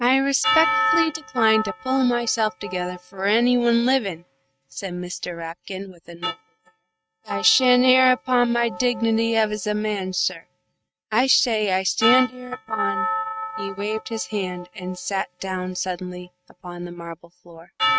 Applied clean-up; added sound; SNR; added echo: neural mask model RNNoise.